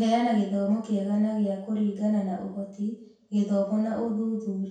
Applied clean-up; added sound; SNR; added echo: none; none; none; reverberation time 0.6 s.